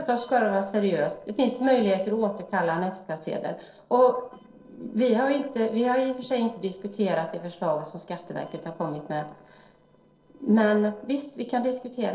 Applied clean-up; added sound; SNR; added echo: neural separator model SepFormer DNS4.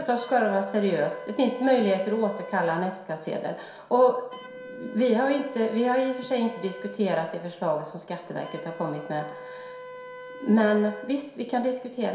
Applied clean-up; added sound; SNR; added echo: none; Wind instrument, woodwind instrument; 16 dB; reverberation time 0.7 s.